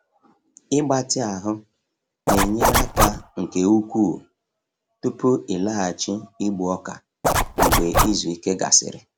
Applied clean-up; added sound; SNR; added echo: none; Zipper (clothing); -4 dB; none.